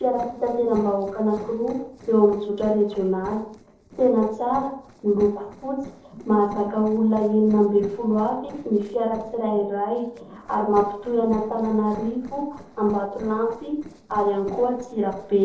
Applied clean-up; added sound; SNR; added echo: neural separator model SepFormer DNS4.